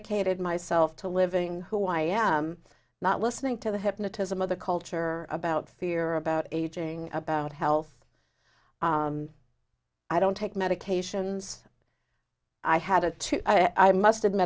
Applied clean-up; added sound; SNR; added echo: none; none; none; none.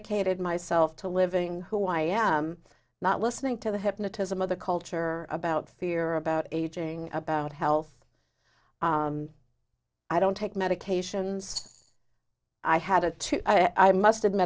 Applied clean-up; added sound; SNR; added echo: neural separator model SepFormer DNS4.